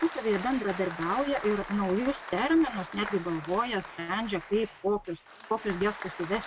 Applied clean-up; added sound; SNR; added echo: none; Applause; 12 dB; none.